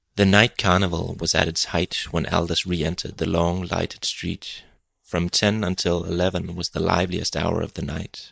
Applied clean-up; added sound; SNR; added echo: neural mask model Resemble Enhance denoiser.